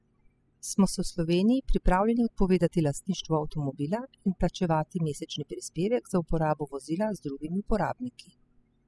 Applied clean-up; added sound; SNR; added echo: classical method spectral subtraction.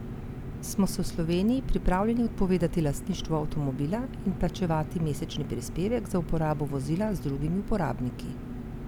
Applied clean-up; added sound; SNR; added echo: none; Engine; 8 dB; none.